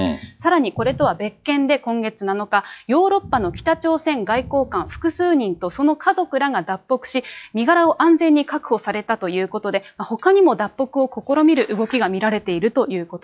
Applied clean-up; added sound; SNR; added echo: classical method log-MMSE.